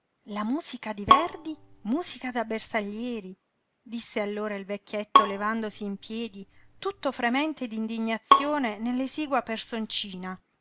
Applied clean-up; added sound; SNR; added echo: none; Bowed string instrument; -2 dB; none.